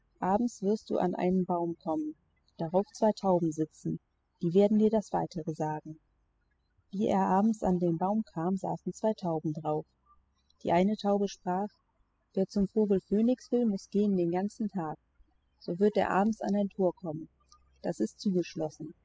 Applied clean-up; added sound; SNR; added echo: classical method spectral subtraction.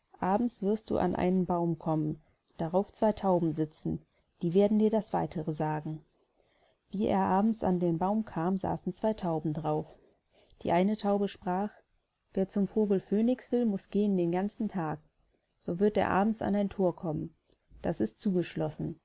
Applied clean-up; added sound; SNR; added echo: none; none; none; none.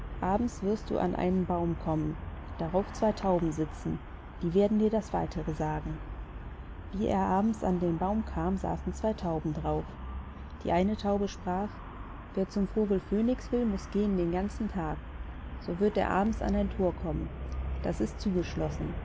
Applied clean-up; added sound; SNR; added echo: none; Traffic noise, roadway noise; 8 dB; none.